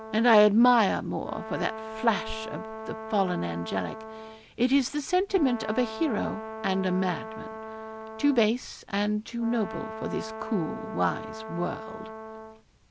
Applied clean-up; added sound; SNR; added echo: none; Brass instrument; 11 dB; none.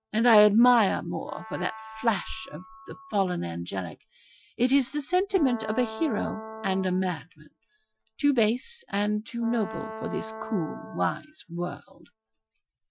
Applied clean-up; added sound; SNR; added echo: classical method Wiener filter.